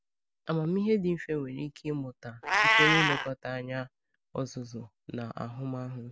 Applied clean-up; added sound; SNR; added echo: none; Meow; 0 dB; none.